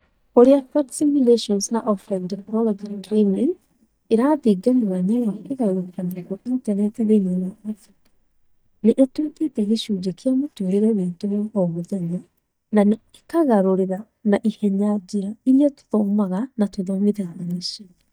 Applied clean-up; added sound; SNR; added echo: neural mask model DeepFilterNet 3.